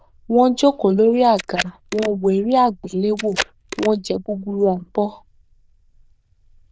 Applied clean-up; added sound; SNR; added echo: neural diffusion model UNIVERSE++.